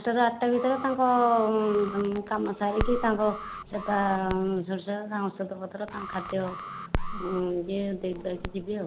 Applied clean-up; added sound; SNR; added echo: none; Alarm + Crackle; 8 dB; none.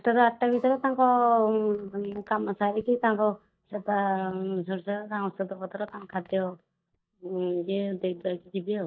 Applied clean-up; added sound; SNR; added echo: neural mask model DeepFilterNet 3.